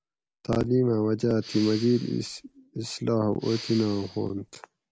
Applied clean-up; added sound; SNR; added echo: none; Respiratory sounds; 16 dB; none.